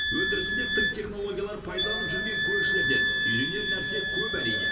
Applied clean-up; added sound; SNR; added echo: none; Wind instrument, woodwind instrument; -5 dB; reverberation time 2.7 s.